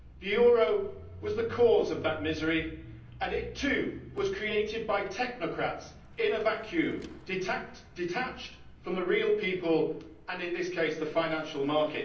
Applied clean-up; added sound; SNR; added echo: none; Mechanisms / Bicycle; 18 dB; reverberation time 0.6 s.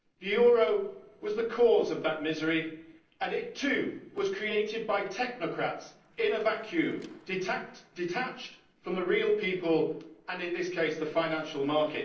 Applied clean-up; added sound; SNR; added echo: neural separator model SepFormer DNS4.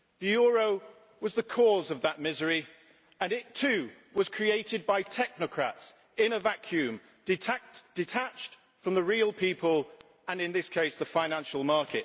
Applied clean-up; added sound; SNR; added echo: none; none; none; none.